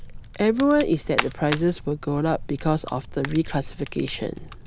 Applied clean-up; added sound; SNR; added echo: none; Fire; 9 dB; none.